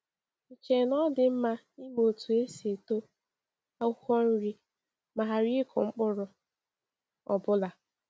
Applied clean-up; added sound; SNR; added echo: none; none; none; none.